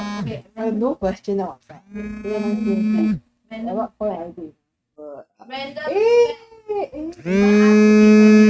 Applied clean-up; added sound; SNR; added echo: neural mask model RNNoise.